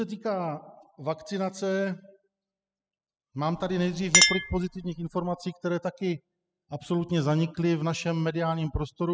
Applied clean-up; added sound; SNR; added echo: classical method spectral subtraction.